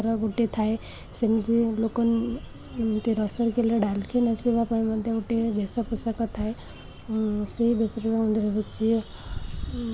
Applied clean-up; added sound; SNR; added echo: none; none; none; none.